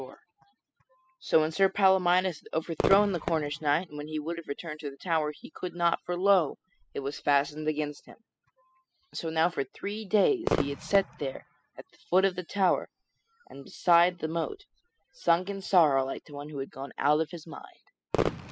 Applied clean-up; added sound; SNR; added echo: classical method spectral subtraction.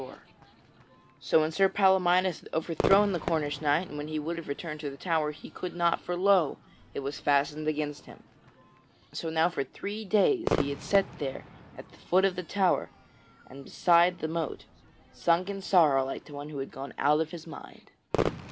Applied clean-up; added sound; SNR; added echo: none; Crowd / Fireworks; 11 dB; none.